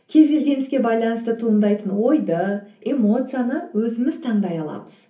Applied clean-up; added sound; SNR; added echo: none; none; none; reverberation time 0.3 s.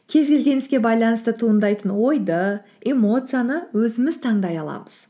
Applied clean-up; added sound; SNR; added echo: none; none; none; none.